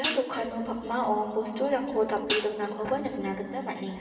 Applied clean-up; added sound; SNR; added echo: none; Hi-hat; 1 dB; reverberation time 2.6 s.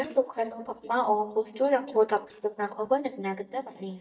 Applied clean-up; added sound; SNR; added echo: neural mask model DeepFilterNet 3.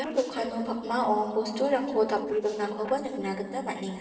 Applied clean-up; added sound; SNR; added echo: neural separator model SepFormer DNS4.